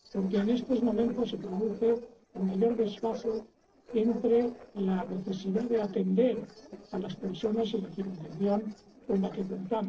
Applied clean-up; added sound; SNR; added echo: neural separator model SepFormer DNS4.